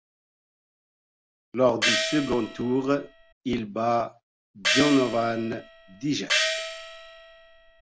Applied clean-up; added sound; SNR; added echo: none; Gong; 2 dB; none.